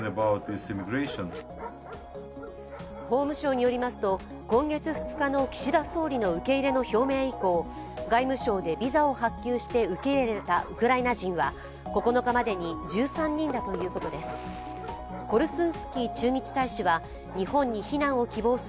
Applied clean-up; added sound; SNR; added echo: none; Bark + Fireworks; 18 dB; none.